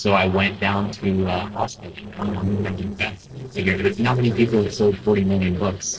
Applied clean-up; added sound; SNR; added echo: neural separator model SepFormer DNS4.